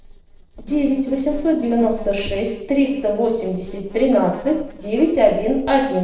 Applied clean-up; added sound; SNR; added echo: neural separator model SepFormer DNS4.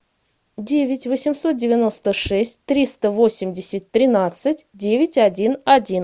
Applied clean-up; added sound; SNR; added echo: none; none; none; none.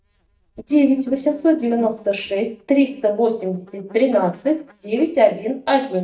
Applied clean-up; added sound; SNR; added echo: neural mask model DeepFilterNet 3.